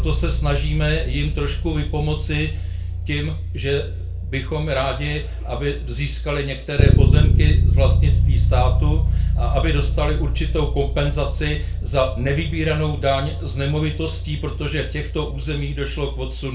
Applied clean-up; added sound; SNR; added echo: none; Bass guitar; -4 dB; reverberation time 0.3 s.